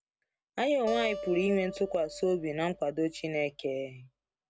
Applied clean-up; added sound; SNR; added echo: none; Acoustic guitar; 12 dB; none.